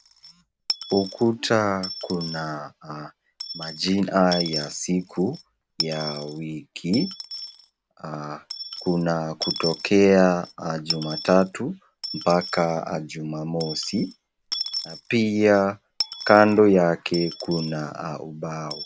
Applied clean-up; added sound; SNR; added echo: none; Coin (dropping) / Dishes, pots, and pans; 12 dB; none.